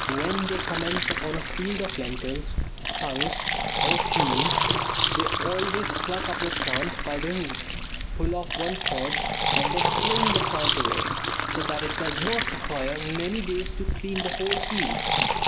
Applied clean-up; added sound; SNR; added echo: none; Fill (with liquid); -5 dB; none.